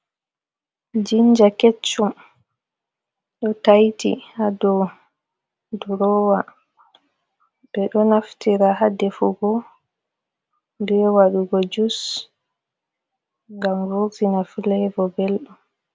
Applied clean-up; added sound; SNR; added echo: none; none; none; none.